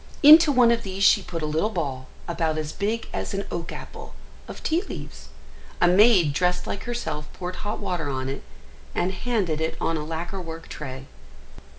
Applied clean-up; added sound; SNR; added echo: none; none; none; none.